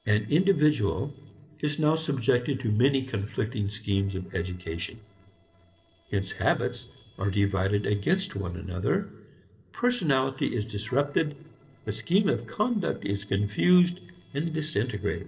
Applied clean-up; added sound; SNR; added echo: neural separator model SepFormer DNS4.